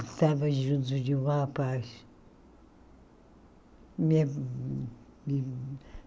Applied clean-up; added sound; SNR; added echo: none; none; none; none.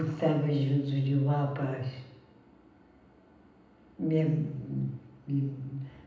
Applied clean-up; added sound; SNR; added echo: none; none; none; reverberation time 0.9 s.